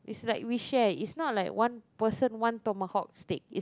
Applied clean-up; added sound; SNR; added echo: none; none; none; none.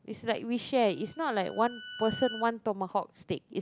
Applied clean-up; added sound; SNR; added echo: none; Bowed string instrument; 16 dB; none.